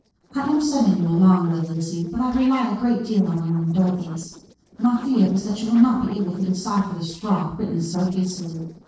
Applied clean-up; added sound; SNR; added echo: neural separator model SepFormer DNS4.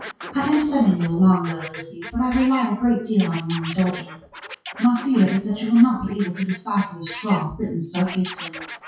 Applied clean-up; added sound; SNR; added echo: classical method WPE with log-MMSE.